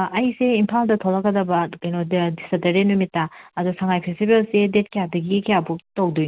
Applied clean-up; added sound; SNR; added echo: none; none; none; none.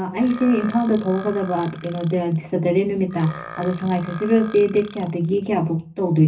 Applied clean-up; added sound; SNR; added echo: none; Burping, eructation; 19 dB; reverberation time 0.4 s.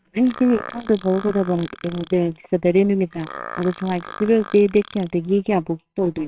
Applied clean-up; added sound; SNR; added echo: neural separator model SepFormer WHAMR!.